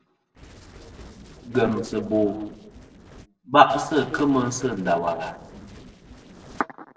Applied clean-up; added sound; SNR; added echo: neural separator model SepFormer DNS4.